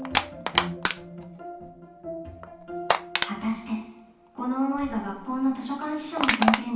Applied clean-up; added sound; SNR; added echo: none; Crushing; 1 dB; reverberation time 0.9 s.